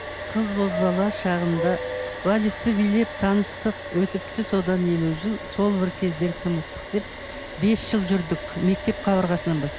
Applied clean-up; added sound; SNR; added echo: none; Subway, metro, underground + Domestic sounds, home sounds; 9 dB; none.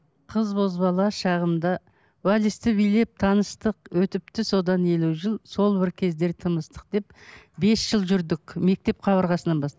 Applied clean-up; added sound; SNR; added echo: none; none; none; none.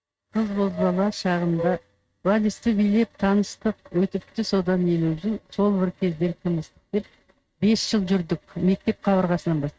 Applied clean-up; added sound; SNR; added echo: neural mask model RNNoise.